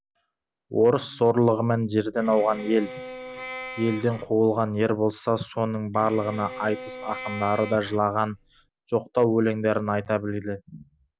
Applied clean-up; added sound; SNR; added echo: none; Bowed string instrument; 14 dB; none.